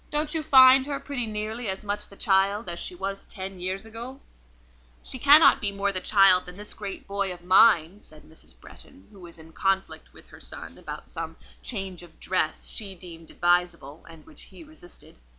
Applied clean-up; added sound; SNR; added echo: none; none; none; none.